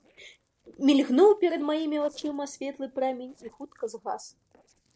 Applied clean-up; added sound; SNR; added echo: neural separator model SepFormer DNS4.